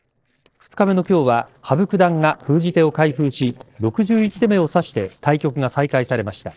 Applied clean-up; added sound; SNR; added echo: neural separator model SepFormer DNS4.